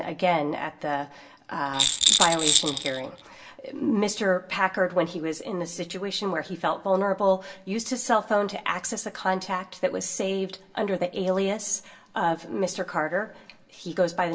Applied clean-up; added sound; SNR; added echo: none; Rattle; -3 dB; reverberation time 0.1 s.